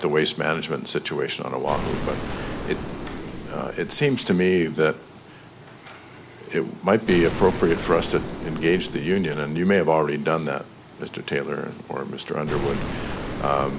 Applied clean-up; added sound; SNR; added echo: none; Explosion; 10 dB; none.